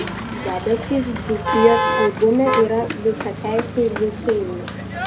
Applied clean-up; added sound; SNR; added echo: none; Motor vehicle (road); 4 dB; none.